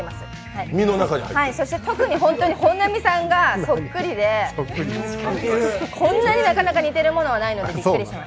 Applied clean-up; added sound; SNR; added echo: none; none; none; none.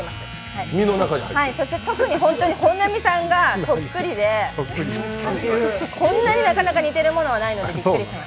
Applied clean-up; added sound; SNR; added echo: none; Domestic sounds, home sounds; 17 dB; none.